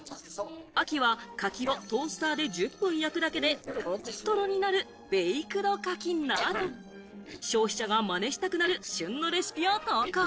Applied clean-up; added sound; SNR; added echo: neural separator model SepFormer DNS4.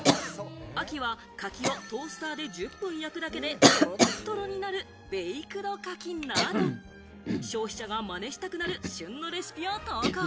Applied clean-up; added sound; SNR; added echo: none; Cough; -3 dB; none.